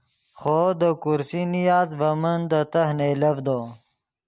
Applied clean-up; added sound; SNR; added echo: none; none; none; none.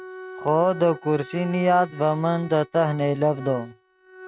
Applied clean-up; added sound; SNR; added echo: neural mask model RNNoise.